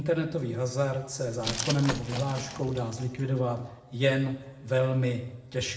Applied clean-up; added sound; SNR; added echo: none; Glass; 9 dB; reverberation time 0.8 s.